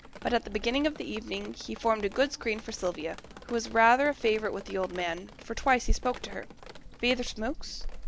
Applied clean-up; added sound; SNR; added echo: none; Drip; 13 dB; none.